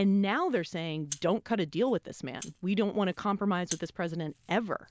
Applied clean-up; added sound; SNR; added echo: none; Rattle (instrument); 18 dB; none.